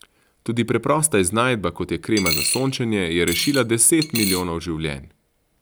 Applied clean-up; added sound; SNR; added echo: none; Coin (dropping); 7 dB; none.